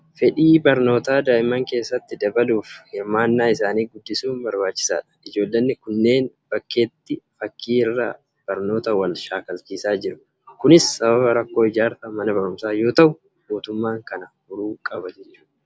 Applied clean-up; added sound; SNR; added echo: none; none; none; none.